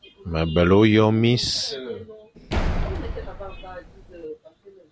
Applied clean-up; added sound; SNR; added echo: none; Slam; 5 dB; none.